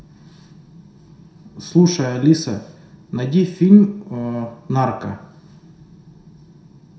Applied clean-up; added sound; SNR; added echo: none; none; none; reverberation time 0.6 s.